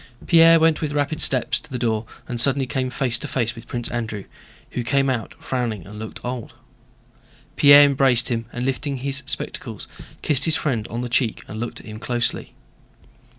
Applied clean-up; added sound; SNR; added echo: none; none; none; none.